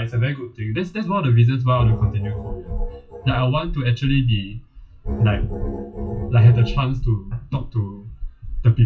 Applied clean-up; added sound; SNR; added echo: classical method WPE with log-MMSE.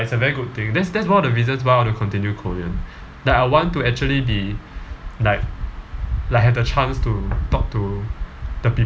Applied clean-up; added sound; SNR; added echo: none; none; none; none.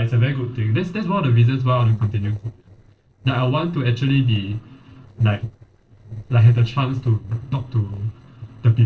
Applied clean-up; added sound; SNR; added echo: neural separator model SepFormer DNS4.